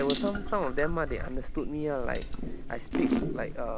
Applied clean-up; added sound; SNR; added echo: none; Drip / Sink (filling or washing) / Water tap, faucet; -2 dB; none.